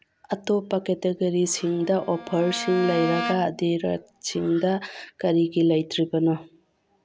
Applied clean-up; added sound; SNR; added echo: none; Bowed string instrument; 10 dB; none.